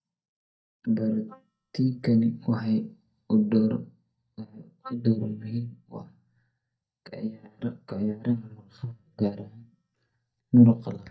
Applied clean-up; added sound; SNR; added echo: neural mask model DeepFilterNet 3.